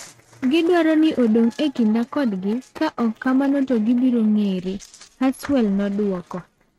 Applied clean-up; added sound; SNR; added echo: neural mask model RNNoise.